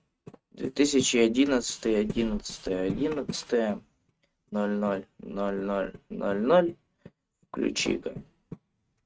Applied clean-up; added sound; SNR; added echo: neural mask model RNNoise.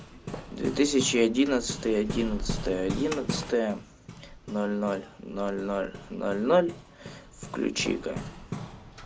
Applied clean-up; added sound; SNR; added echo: none; Hammer; 9 dB; none.